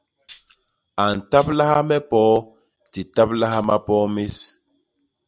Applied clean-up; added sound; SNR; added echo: none; Tambourine; 11 dB; none.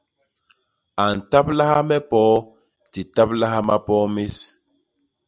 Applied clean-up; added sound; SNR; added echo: none; none; none; none.